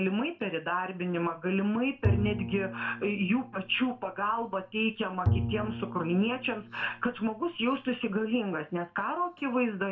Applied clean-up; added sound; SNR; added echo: none; Bowed string instrument; 5 dB; reverberation time 0.2 s.